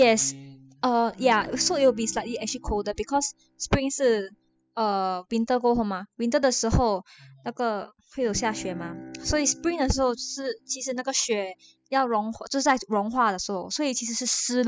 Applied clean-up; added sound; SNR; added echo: classical method spectral subtraction.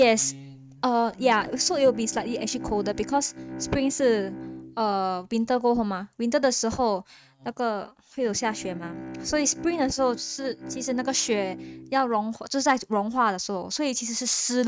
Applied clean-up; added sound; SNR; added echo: neural mask model RNNoise.